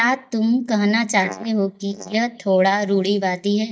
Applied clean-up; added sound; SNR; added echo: neural mask model DeepFilterNet 3.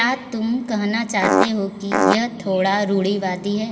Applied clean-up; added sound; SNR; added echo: none; Fart; -5 dB; reverberation time 2.8 s.